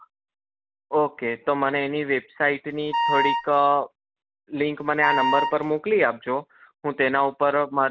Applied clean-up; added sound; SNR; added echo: none; Wind instrument, woodwind instrument; 1 dB; none.